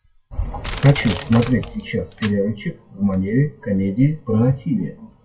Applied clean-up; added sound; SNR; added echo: classical method WPE with log-MMSE.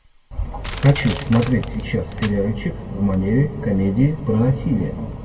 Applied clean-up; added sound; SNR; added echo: none; Crushing; 18 dB; reverberation time 1.1 s.